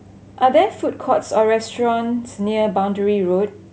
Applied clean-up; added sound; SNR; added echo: none; none; none; none.